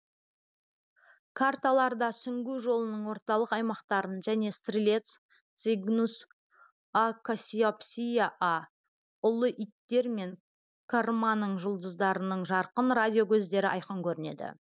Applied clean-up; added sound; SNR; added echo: none; none; none; none.